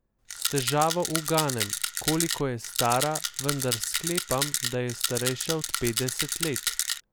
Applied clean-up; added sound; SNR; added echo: none; Rattle; 1 dB; none.